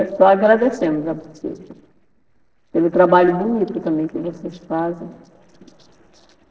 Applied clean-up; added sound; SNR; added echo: neural separator model SepFormer DNS4.